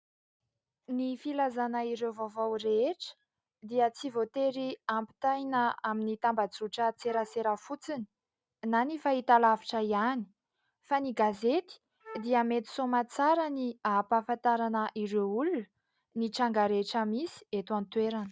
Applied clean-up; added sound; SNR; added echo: none; Wind instrument, woodwind instrument; 17 dB; none.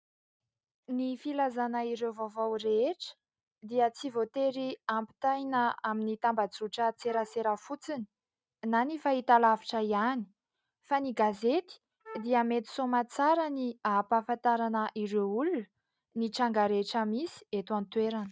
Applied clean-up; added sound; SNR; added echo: neural mask model RNNoise.